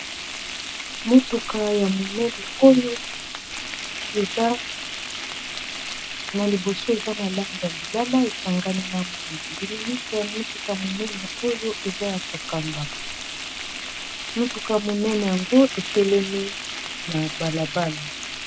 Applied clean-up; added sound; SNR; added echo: none; Frying (food); 8 dB; none.